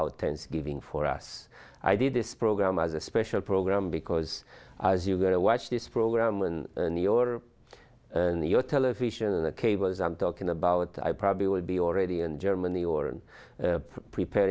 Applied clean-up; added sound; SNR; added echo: none; none; none; none.